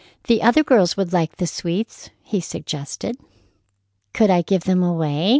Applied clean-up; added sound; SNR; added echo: none; none; none; none.